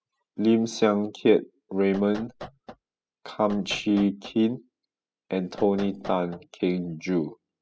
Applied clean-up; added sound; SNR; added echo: classical method spectral subtraction.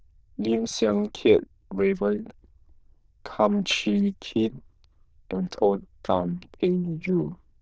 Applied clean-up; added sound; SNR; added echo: neural diffusion model UNIVERSE++.